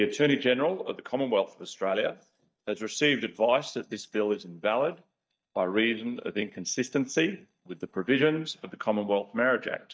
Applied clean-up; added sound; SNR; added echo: neural mask model DeepFilterNet 3.